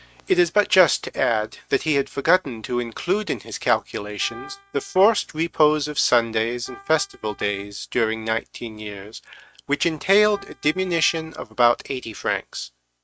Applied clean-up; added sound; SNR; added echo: neural mask model RNNoise.